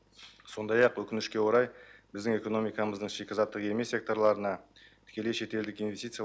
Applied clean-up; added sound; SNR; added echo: none; none; none; none.